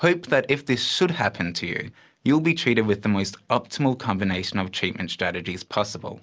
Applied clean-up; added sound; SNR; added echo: none; none; none; none.